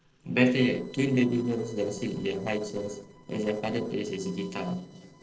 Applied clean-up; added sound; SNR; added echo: neural separator model SepFormer DNS4.